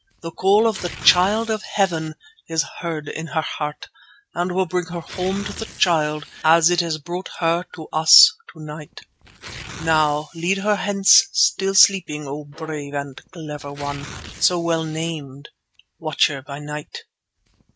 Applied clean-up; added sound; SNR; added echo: none; Bowed string instrument + Tearing; 19 dB; none.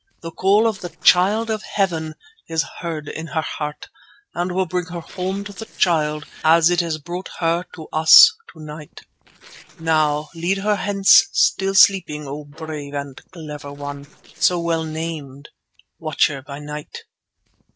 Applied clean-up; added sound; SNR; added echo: neural separator model SepFormer DNS4.